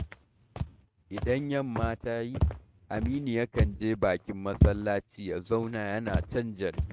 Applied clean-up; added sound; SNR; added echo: neural mask model RNNoise.